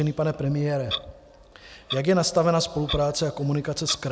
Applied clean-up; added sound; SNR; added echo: none; Clock; 14 dB; none.